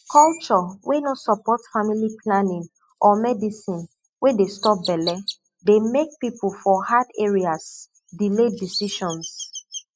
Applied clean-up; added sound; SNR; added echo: classical method spectral subtraction.